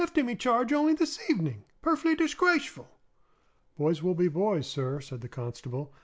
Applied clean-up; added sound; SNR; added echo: none; none; none; none.